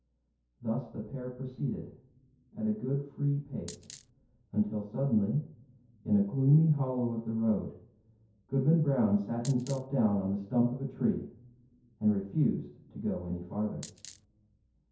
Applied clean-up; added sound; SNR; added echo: none; Coin (dropping); 16 dB; reverberation time 0.6 s.